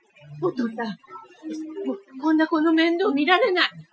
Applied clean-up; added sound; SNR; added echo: classical method Wiener filter.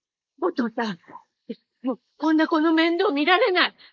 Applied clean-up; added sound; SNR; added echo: neural mask model Resemble Enhance denoiser.